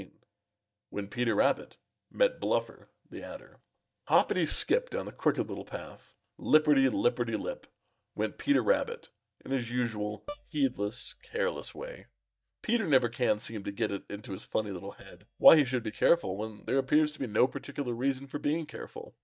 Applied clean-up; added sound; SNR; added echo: neural mask model DeepFilterNet 3.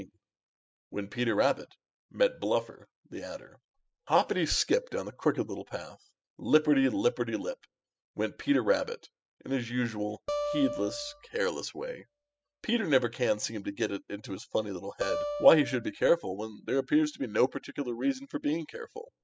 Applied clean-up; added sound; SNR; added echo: classical method spectral subtraction.